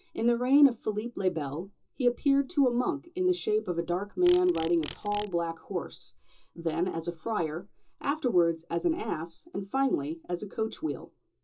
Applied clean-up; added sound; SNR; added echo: none; Insect; 17 dB; reverberation time 0.2 s.